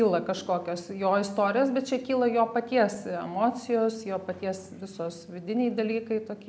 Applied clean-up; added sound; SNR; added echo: none; none; none; none.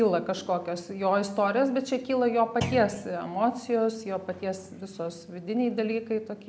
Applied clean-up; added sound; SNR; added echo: none; Thump, thud; 6 dB; none.